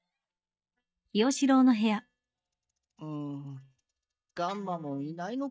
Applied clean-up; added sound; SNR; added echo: neural mask model DeepFilterNet 3.